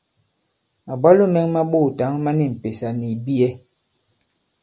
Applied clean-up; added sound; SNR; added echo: none; none; none; none.